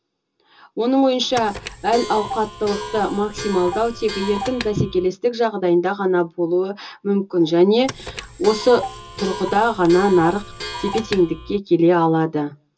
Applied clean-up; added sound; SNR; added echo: none; Clock; 11 dB; reverberation time 0.2 s.